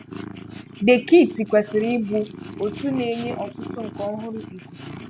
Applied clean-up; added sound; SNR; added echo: none; Purr; 14 dB; none.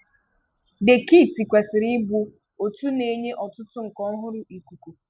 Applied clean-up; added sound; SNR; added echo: none; none; none; none.